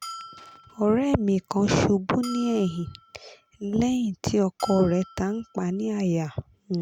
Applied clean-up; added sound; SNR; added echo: none; Bell; 20 dB; none.